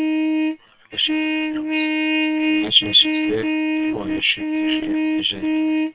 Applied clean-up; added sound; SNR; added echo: neural separator model SepFormer WHAM!.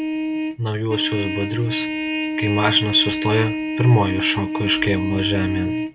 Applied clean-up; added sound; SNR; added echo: none; Trumpet; 3 dB; none.